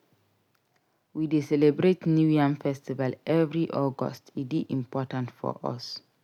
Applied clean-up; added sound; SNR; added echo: none; none; none; none.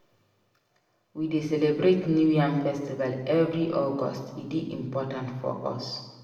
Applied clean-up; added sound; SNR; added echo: none; none; none; reverberation time 1.1 s.